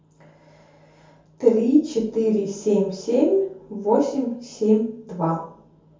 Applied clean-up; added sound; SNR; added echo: none; none; none; reverberation time 0.6 s.